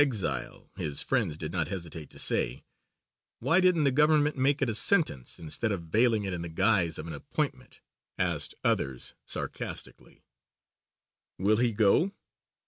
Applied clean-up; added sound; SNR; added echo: none; none; none; none.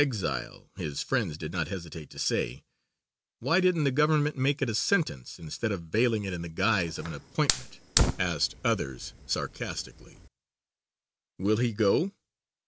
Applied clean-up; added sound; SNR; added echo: none; Fire; 3 dB; none.